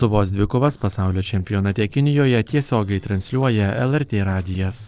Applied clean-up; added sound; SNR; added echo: neural separator model SepFormer DNS4.